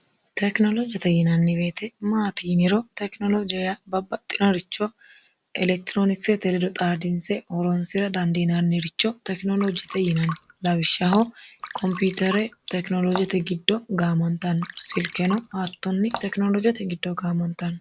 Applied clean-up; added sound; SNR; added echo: none; Drip; 13 dB; none.